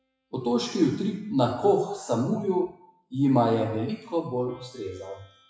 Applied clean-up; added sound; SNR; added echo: classical method WPE with log-MMSE.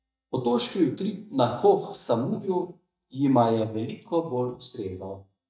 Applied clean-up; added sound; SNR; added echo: neural mask model DeepFilterNet 3.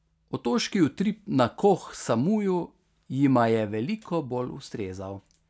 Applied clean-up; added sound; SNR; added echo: none; none; none; none.